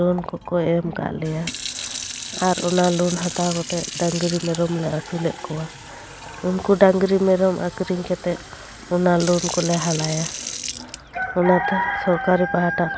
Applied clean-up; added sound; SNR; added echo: none; Fill (with liquid) / Sink (filling or washing); 12 dB; none.